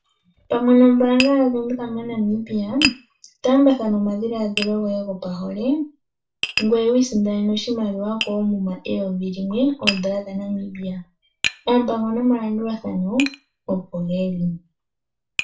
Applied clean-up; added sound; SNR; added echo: none; Tap; 12 dB; reverberation time 0.2 s.